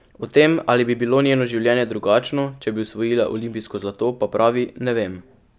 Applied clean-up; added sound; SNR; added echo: none; none; none; none.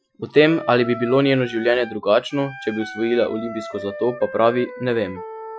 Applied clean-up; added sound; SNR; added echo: classical method Wiener filter.